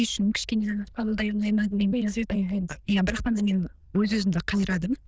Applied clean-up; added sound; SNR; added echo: neural diffusion model UNIVERSE++.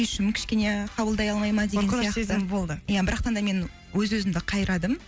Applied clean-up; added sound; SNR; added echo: none; none; none; none.